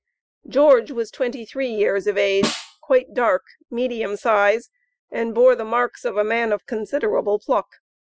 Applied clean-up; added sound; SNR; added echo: classical method Wiener filter.